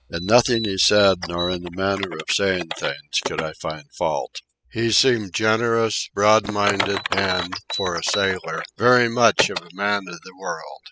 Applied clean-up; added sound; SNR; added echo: classical method spectral subtraction.